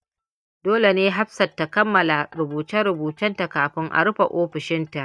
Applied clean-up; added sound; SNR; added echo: neural mask model DeepFilterNet 3.